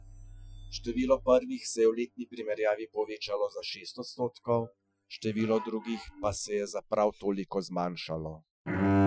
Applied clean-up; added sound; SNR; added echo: classical method Wiener filter.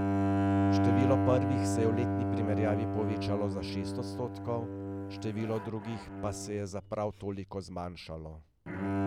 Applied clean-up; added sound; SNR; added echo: none; Bowed string instrument; -4 dB; none.